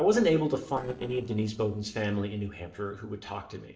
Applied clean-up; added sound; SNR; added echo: neural separator model SepFormer DNS4.